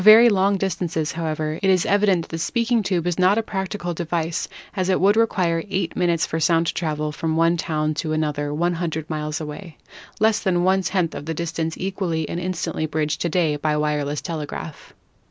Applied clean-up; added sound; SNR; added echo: none; none; none; none.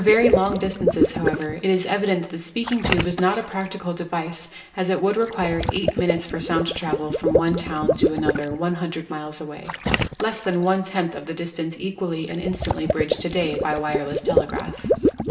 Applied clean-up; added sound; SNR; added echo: none; Water / Liquid; 2 dB; reverberation time 0.7 s.